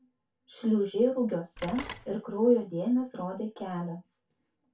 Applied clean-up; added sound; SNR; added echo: none; Telephone; 14 dB; reverberation time 0.2 s.